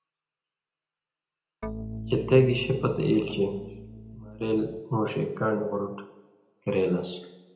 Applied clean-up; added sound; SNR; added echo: none; Organ; 10 dB; reverberation time 0.8 s.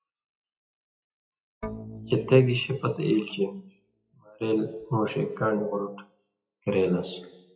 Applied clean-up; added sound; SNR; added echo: classical method WPE with log-MMSE.